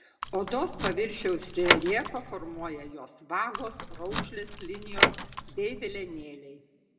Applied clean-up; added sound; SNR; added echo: none; Door / Car; -2 dB; reverberation time 0.9 s.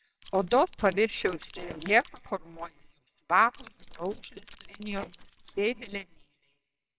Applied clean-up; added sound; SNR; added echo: neural separator model SepFormer WHAMR!.